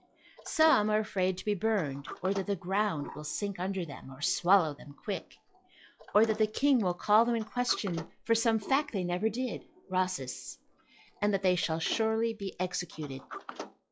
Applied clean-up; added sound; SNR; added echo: classical method log-MMSE.